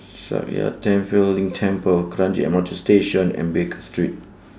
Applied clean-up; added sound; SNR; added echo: none; none; none; none.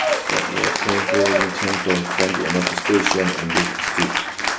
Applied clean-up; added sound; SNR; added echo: none; Applause / Cheering; -2 dB; reverberation time 0.2 s.